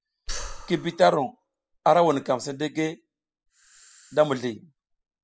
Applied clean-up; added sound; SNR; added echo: classical method spectral subtraction.